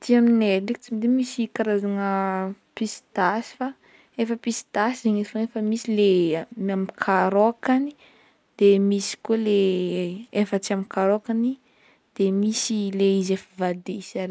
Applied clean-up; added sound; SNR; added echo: none; none; none; none.